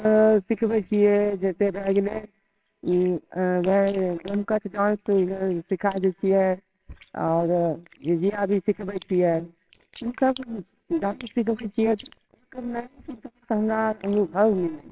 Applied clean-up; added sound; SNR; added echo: neural separator model SepFormer WHAMR!.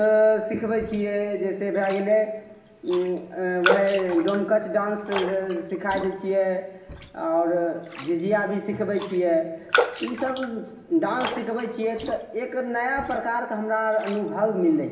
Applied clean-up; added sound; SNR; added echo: none; Raindrop; 10 dB; reverberation time 1.2 s.